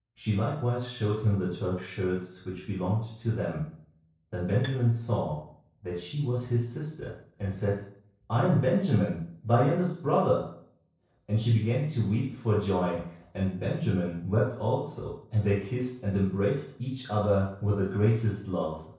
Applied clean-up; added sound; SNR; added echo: neural separator model SepFormer DNS4.